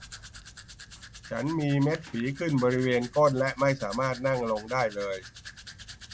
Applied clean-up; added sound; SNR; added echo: none; Domestic sounds, home sounds; 17 dB; none.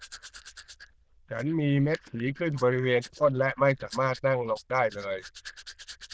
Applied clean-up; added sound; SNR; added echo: neural diffusion model UNIVERSE++.